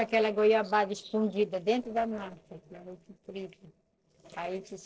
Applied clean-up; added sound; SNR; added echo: neural separator model SepFormer DNS4.